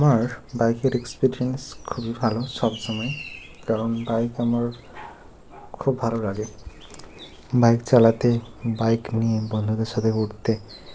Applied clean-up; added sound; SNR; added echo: none; none; none; none.